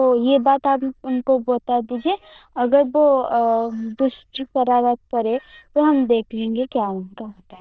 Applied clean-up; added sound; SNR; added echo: neural diffusion model UNIVERSE++.